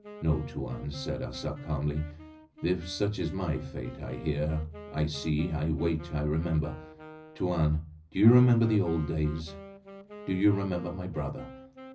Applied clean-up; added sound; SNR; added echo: none; Wind instrument, woodwind instrument; 18 dB; reverberation time 0.4 s.